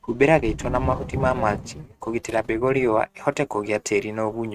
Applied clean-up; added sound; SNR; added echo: neural mask model RNNoise.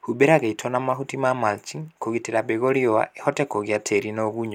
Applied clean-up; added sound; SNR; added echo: none; none; none; none.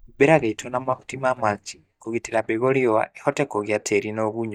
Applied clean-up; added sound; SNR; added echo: neural mask model DeepFilterNet 3.